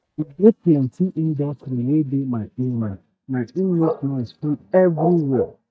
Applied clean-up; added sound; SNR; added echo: neural mask model DeepFilterNet 3.